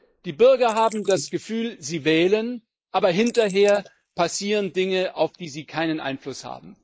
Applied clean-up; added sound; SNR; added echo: neural mask model Resemble Enhance denoiser.